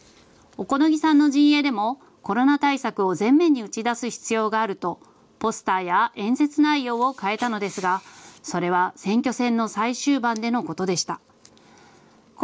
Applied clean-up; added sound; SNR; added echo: none; none; none; none.